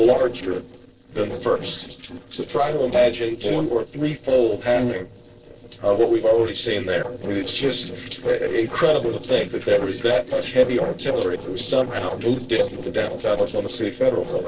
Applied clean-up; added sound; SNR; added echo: neural separator model SepFormer DNS4.